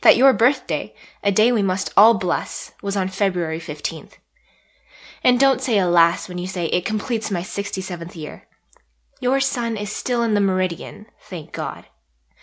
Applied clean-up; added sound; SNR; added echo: none; none; none; none.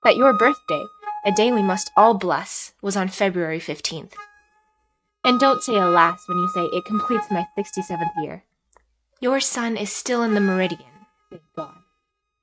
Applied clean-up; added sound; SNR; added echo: neural mask model RNNoise.